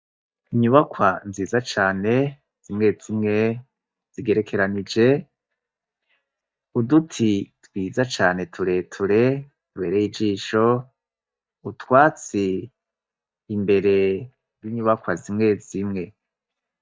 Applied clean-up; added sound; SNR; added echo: neural mask model DeepFilterNet 3.